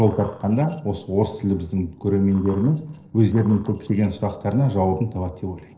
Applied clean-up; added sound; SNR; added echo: neural separator model SepFormer DNS4.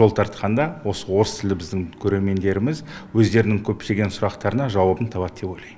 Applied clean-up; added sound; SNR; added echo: none; none; none; none.